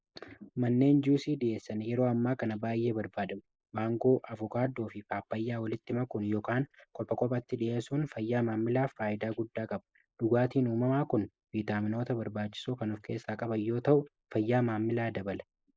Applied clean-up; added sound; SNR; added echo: neural mask model Resemble Enhance denoiser.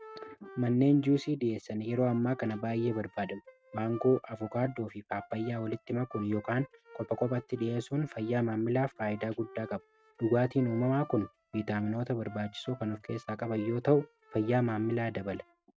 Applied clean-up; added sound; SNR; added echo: neural mask model RNNoise.